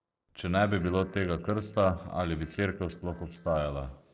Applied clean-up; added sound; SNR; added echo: neural separator model SepFormer DNS4.